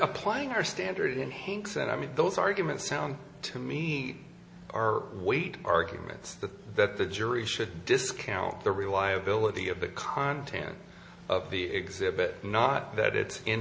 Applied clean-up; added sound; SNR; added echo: none; none; none; none.